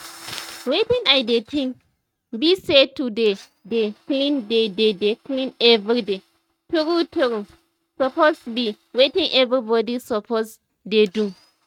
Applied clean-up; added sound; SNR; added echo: neural mask model RNNoise.